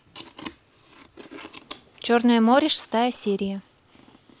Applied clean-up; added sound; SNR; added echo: none; none; none; none.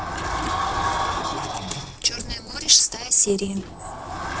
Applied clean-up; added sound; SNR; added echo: neural separator model SepFormer DNS4.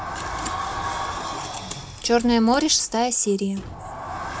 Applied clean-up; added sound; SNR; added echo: none; Sliding door; 8 dB; reverberation time 0.3 s.